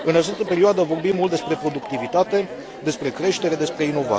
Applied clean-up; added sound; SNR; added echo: none; Chatter; 11 dB; none.